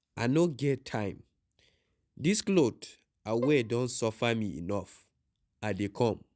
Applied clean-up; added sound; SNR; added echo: none; Bowed string instrument; 14 dB; none.